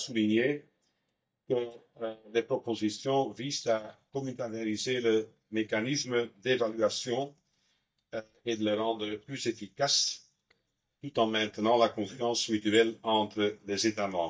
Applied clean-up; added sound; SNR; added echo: neural mask model DeepFilterNet 3.